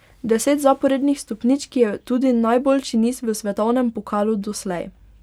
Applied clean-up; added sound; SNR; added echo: none; none; none; none.